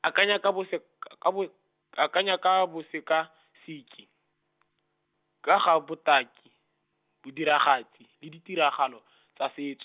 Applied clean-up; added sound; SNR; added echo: none; none; none; none.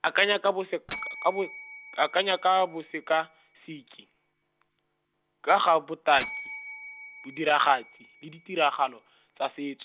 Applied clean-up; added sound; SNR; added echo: none; Bell; 17 dB; none.